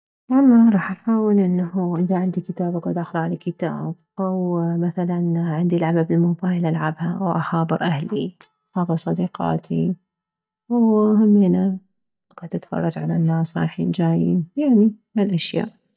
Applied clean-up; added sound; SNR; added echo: neural mask model DeepFilterNet 3.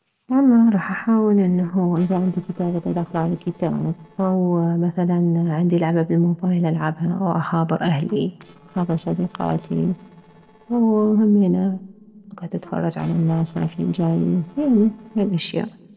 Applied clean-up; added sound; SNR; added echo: neural separator model SepFormer DNS4.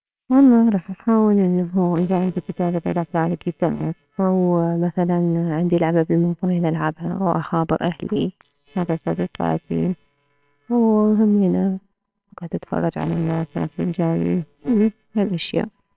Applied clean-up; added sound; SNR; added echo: neural separator model SepFormer WHAMR!.